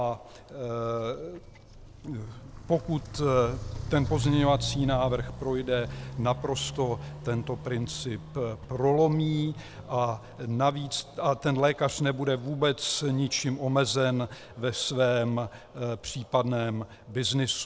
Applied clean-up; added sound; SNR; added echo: none; Walk, footsteps; 12 dB; none.